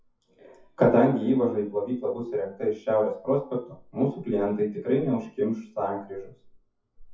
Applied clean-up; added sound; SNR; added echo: classical method WPE with log-MMSE.